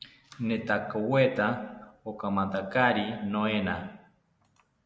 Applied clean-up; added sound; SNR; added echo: none; none; none; none.